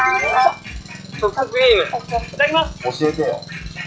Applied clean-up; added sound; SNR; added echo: classical method log-MMSE.